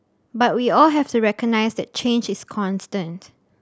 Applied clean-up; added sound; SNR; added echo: none; none; none; none.